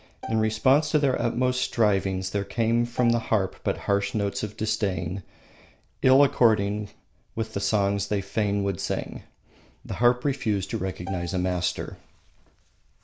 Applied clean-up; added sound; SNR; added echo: none; Bowed string instrument; 16 dB; none.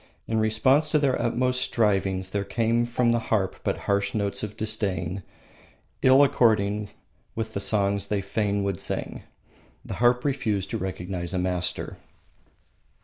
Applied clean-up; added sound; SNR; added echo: neural mask model Resemble Enhance denoiser.